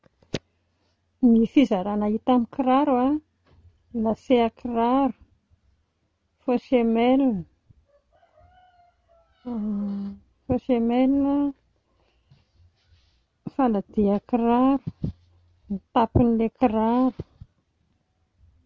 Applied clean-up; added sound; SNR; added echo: none; none; none; none.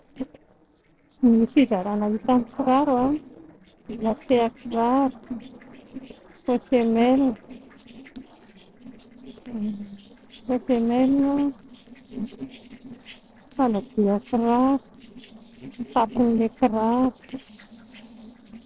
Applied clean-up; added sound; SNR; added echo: neural separator model SepFormer DNS4.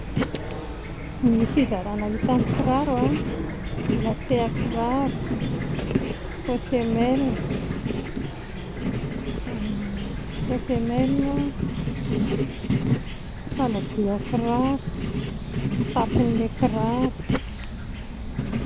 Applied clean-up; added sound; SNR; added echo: none; Writing + Chirp, tweet / Fowl; 0 dB; none.